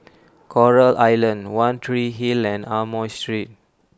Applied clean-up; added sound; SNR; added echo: none; none; none; none.